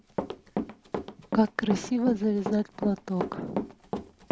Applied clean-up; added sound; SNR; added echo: none; Run; 5 dB; none.